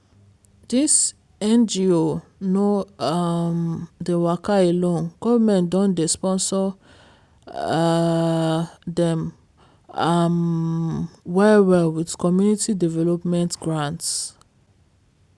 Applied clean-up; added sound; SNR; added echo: none; none; none; none.